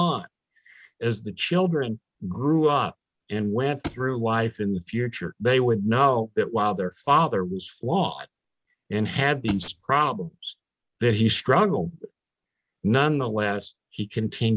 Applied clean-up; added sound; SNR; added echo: none; Thump, thud; 12 dB; none.